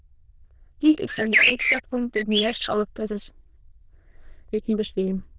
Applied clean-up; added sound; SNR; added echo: neural diffusion model UNIVERSE++.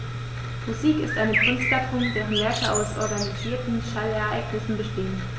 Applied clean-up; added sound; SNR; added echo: none; Bird; 3 dB; none.